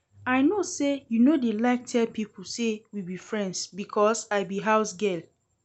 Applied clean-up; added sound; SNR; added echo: none; none; none; none.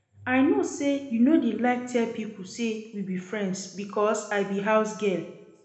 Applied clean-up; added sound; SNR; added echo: none; none; none; reverberation time 0.9 s.